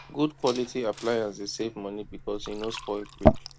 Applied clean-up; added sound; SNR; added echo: none; Fill (with liquid) / Glass; 0 dB; none.